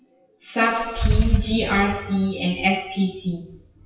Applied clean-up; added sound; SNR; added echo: classical method WPE with log-MMSE.